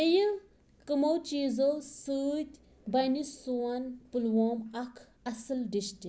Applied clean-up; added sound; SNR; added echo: none; none; none; none.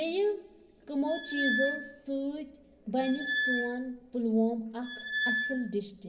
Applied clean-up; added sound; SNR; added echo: none; Squeak; 1 dB; reverberation time 1.7 s.